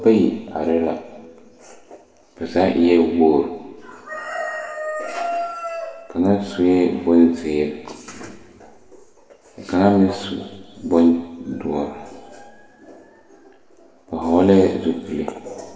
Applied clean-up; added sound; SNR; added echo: none; none; none; reverberation time 1.4 s.